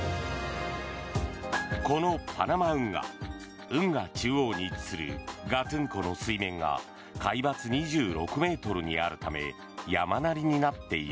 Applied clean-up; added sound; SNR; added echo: none; none; none; none.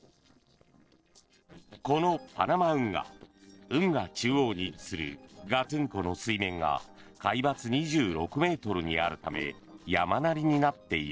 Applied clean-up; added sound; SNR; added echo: neural separator model SepFormer DNS4.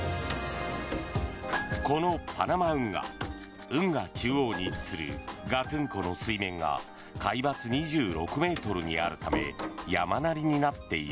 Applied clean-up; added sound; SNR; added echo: none; Door; 12 dB; none.